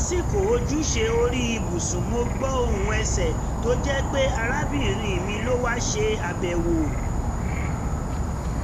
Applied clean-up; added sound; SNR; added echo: none; Insect / Frog; -2 dB; none.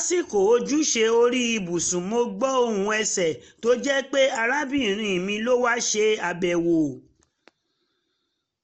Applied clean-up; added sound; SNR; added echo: none; none; none; none.